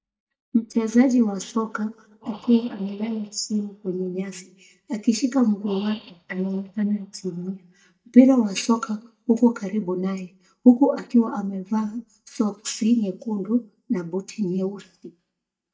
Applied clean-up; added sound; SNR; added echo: neural mask model DeepFilterNet 3.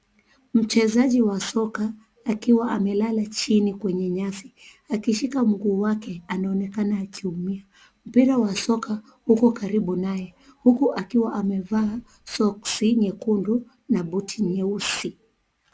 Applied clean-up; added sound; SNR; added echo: none; none; none; none.